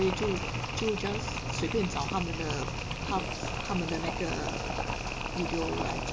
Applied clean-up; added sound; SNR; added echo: none; Mechanisms + Boiling; 0 dB; none.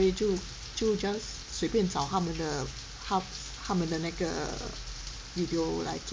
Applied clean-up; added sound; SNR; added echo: none; none; none; none.